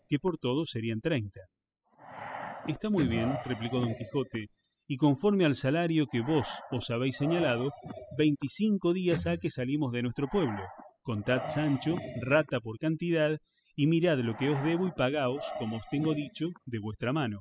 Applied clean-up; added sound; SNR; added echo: classical method spectral subtraction.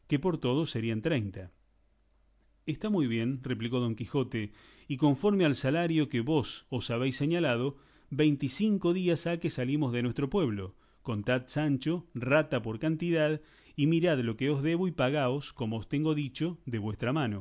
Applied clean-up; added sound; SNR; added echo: none; none; none; none.